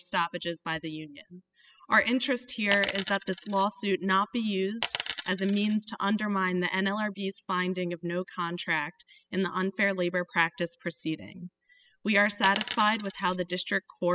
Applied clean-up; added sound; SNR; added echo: classical method spectral subtraction.